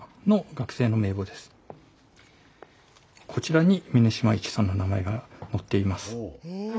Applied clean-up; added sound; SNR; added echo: none; none; none; none.